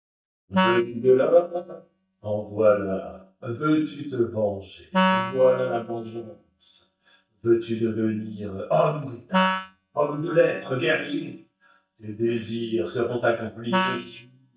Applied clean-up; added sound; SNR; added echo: neural mask model DeepFilterNet 3.